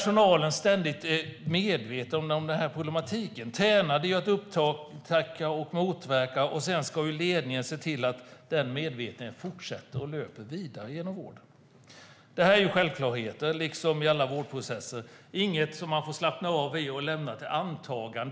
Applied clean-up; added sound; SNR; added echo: none; none; none; none.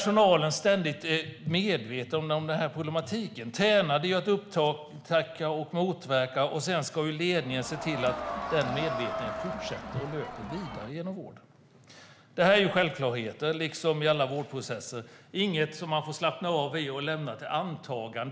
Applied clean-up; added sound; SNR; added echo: none; Crowd; 7 dB; none.